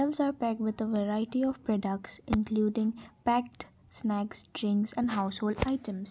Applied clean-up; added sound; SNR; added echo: none; none; none; none.